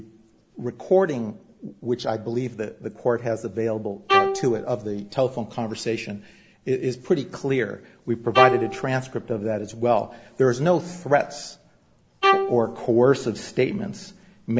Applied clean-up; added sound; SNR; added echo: none; Bowed string instrument; 3 dB; none.